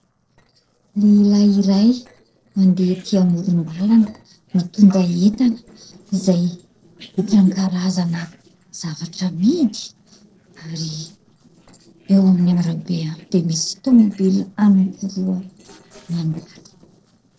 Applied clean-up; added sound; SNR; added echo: neural separator model SepFormer DNS4.